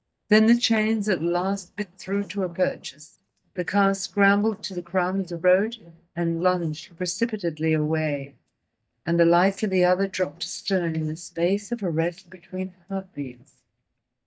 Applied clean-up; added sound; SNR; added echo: neural mask model DeepFilterNet 3.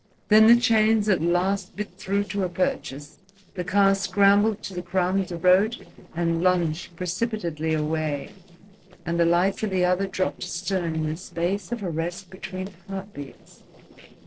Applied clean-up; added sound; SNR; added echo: neural separator model SepFormer DNS4.